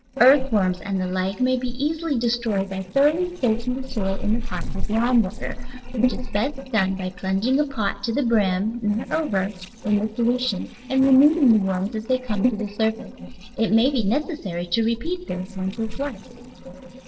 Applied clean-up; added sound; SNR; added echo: neural separator model SepFormer DNS4.